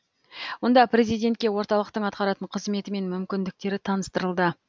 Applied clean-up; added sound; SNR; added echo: none; none; none; none.